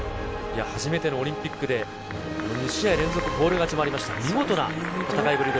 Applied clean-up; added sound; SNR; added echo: none; none; none; none.